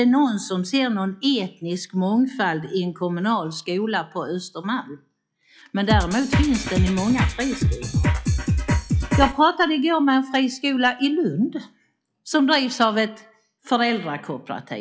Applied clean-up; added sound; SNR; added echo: classical method log-MMSE.